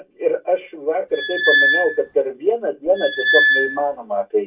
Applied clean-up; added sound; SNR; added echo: none; Squeak; -2 dB; reverberation time 0.2 s.